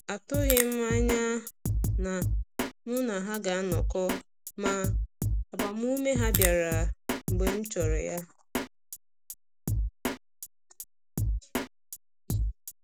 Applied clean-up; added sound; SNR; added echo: none; Drum kit + Crackle; -1 dB; none.